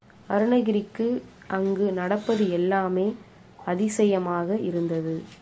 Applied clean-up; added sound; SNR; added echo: none; none; none; none.